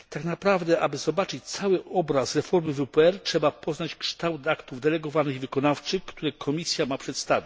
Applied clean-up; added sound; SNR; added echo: none; none; none; none.